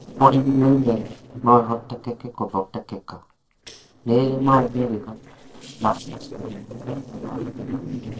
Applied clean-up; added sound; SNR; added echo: neural separator model SepFormer DNS4.